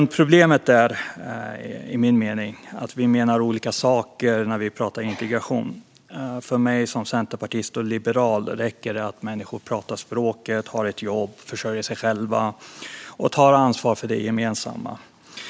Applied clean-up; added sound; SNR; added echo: none; none; none; none.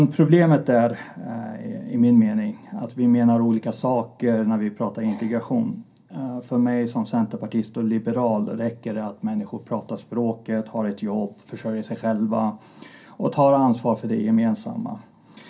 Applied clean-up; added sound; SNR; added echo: none; none; none; reverberation time 0.3 s.